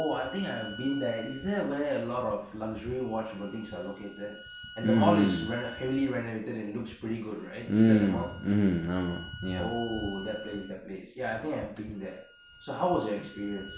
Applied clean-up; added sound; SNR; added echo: none; Bowed string instrument; 17 dB; none.